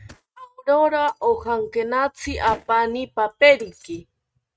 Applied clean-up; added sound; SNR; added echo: neural mask model RNNoise.